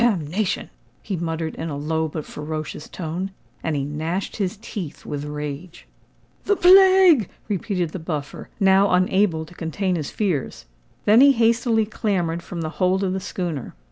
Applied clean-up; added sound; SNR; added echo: none; none; none; none.